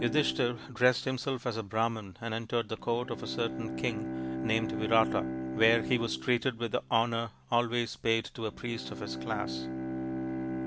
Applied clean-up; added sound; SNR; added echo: none; Bowed string instrument; 6 dB; none.